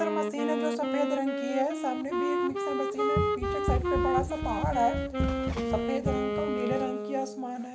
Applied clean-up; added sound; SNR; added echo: none; Run + Wind instrument, woodwind instrument; -3 dB; none.